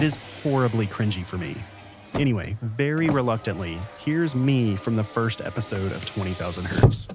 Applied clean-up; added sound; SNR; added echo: none; Car; 5 dB; none.